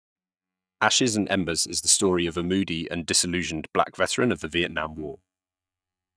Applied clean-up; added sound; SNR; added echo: neural mask model DeepFilterNet 3.